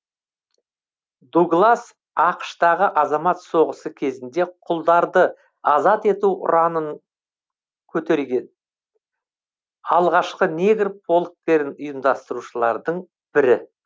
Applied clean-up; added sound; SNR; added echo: none; none; none; none.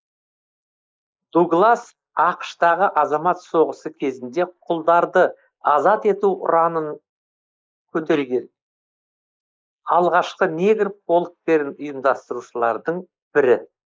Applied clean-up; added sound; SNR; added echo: neural mask model Resemble Enhance denoiser.